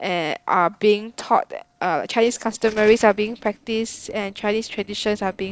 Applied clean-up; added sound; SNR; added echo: neural separator model SepFormer DNS4.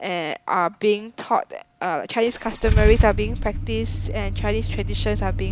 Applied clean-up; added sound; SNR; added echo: none; Idling / Engine starting / Car; 1 dB; none.